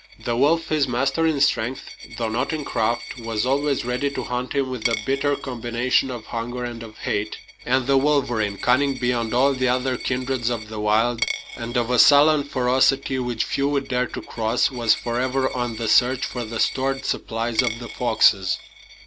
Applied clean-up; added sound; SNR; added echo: none; Coin (dropping); 14 dB; none.